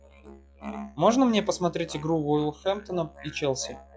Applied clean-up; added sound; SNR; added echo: classical method log-MMSE.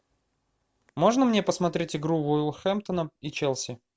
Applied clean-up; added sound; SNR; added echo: none; none; none; none.